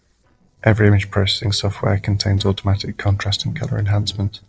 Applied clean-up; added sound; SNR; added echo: neural separator model SepFormer DNS4.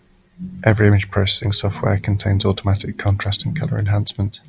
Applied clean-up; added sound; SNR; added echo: none; none; none; none.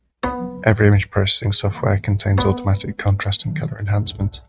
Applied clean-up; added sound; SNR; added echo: neural mask model RNNoise.